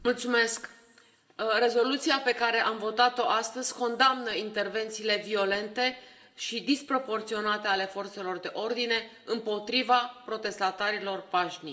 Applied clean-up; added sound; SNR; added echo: none; none; none; reverberation time 0.6 s.